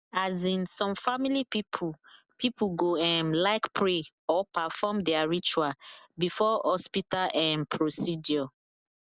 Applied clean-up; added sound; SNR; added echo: none; none; none; none.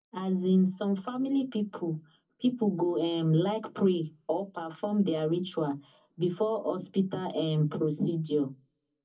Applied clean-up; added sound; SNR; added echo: none; none; none; reverberation time 0.3 s.